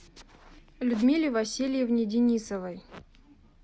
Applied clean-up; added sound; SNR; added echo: none; none; none; none.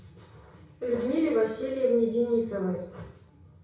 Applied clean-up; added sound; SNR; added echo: none; none; none; reverberation time 0.6 s.